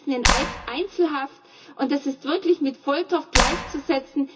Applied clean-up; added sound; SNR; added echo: none; Clapping; -1 dB; reverberation time 0.2 s.